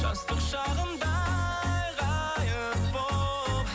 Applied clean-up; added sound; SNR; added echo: none; none; none; none.